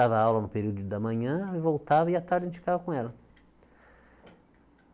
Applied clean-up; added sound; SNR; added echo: none; none; none; none.